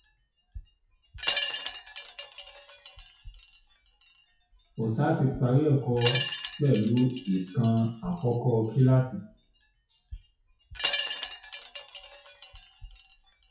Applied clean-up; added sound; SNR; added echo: classical method WPE with log-MMSE.